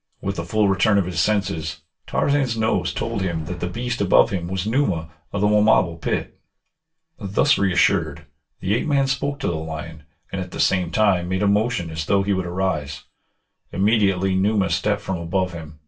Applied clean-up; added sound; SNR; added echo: none; Sliding door; 11 dB; reverberation time 0.2 s.